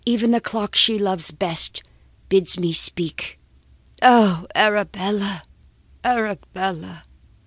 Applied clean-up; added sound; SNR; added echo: none; none; none; none.